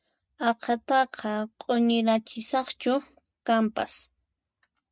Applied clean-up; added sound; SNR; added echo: none; none; none; none.